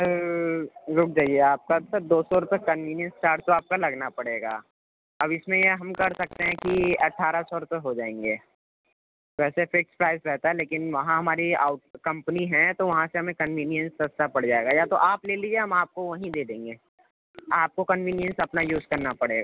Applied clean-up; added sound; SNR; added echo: none; none; none; none.